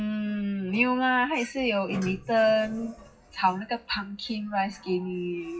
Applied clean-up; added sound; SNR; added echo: classical method WPE with log-MMSE.